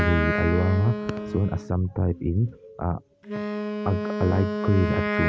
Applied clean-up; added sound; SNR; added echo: none; Wind instrument, woodwind instrument; 4 dB; none.